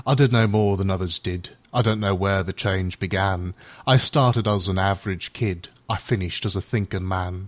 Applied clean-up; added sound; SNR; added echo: none; none; none; none.